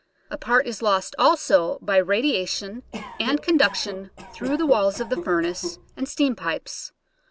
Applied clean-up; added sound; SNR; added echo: none; Cough; 13 dB; none.